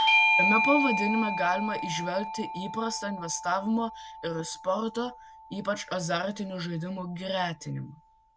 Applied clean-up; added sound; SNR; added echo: none; Bell / Doorbell; 0 dB; none.